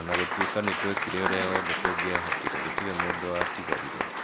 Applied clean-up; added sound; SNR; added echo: none; Applause / Crowd; -3 dB; none.